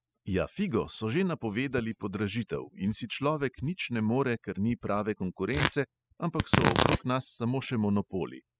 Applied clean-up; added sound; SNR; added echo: classical method spectral subtraction.